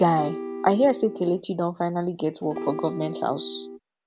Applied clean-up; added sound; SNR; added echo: none; Acoustic guitar / Strum; 10 dB; none.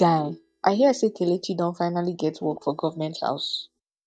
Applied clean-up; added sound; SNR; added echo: neural mask model DeepFilterNet 3.